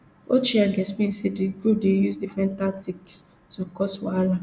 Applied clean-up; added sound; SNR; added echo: none; none; none; none.